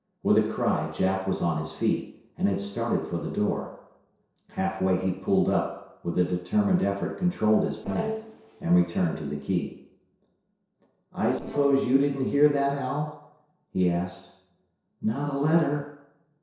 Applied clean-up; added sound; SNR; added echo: neural separator model SepFormer DNS4.